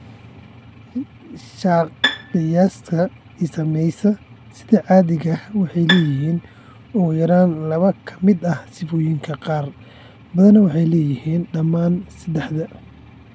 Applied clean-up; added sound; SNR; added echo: none; Bowed string instrument; 7 dB; none.